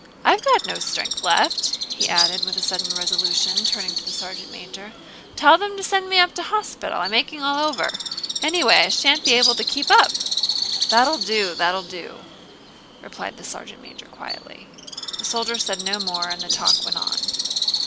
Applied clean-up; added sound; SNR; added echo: none; Bird; 3 dB; none.